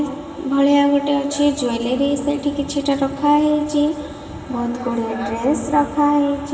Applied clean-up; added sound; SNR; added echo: none; none; none; reverberation time 2.0 s.